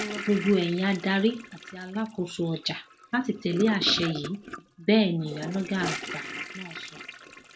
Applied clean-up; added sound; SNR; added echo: none; Toilet flush / Gurgling; 11 dB; none.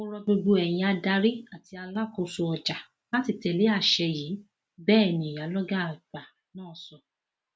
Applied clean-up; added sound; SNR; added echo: none; none; none; none.